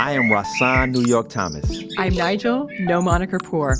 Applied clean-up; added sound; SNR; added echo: none; Bird; 9 dB; none.